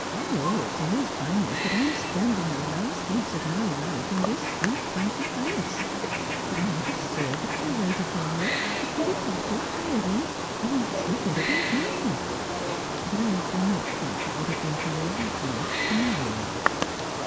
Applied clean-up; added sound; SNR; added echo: none; Wild animals; -1 dB; none.